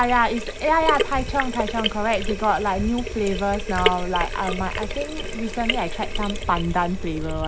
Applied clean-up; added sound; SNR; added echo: none; Sink (filling or washing); 4 dB; none.